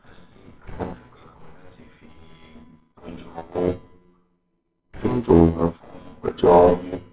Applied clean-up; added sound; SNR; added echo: neural separator model SepFormer WHAMR!.